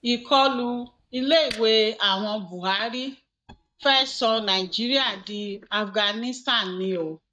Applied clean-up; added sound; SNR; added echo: neural mask model DeepFilterNet 3.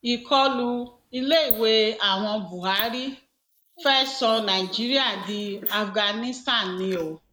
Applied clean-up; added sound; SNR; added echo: neural mask model Resemble Enhance denoiser.